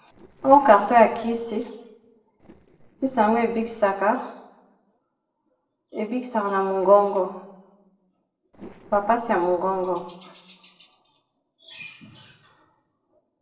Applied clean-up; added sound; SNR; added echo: neural separator model SepFormer DNS4.